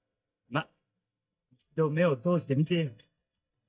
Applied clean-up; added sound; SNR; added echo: neural mask model DeepFilterNet 3.